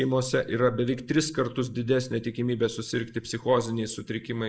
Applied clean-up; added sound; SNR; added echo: neural mask model Resemble Enhance denoiser.